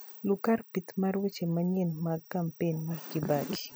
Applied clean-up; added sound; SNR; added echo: none; none; none; none.